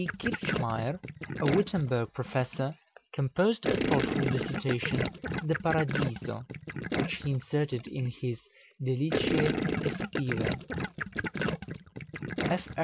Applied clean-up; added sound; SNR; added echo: none; Gurgling; 2 dB; none.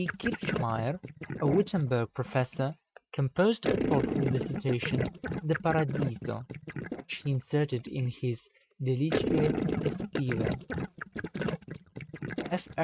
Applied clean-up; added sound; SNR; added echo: neural mask model RNNoise.